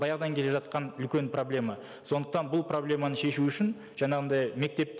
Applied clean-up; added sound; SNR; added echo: none; none; none; none.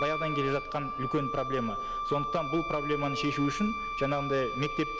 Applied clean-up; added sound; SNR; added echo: none; Wind instrument, woodwind instrument; 3 dB; none.